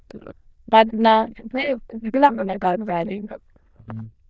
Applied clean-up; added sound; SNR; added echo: neural diffusion model UNIVERSE++.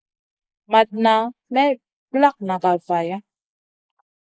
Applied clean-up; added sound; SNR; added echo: neural mask model Resemble Enhance denoiser.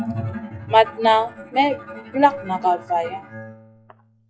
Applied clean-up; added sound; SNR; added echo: classical method log-MMSE.